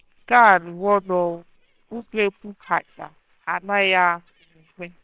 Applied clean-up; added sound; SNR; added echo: neural separator model SepFormer WHAMR!.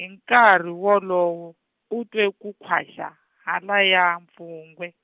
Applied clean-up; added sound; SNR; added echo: none; none; none; none.